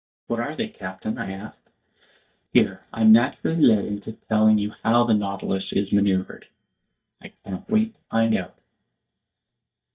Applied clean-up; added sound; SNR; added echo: neural mask model DeepFilterNet 3.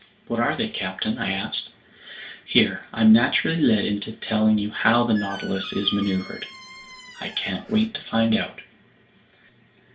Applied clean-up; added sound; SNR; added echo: none; Squeak; 16 dB; reverberation time 0.2 s.